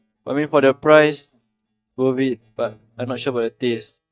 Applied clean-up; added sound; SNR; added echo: neural mask model DeepFilterNet 3.